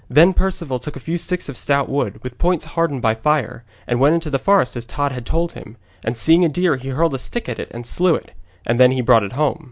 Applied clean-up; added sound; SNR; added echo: none; none; none; none.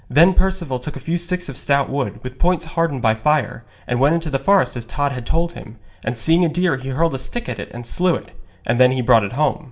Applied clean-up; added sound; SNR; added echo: none; none; none; reverberation time 0.3 s.